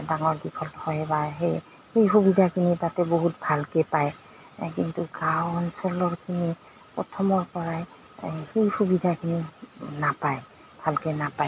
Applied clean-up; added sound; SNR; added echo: none; none; none; none.